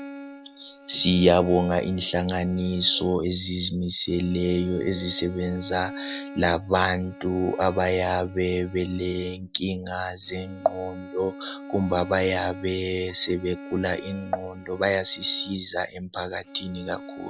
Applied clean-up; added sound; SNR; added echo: none; Bowed string instrument; 15 dB; none.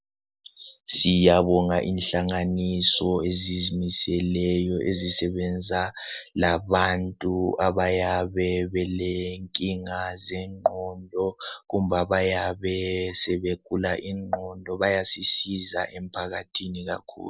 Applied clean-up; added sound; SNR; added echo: none; none; none; none.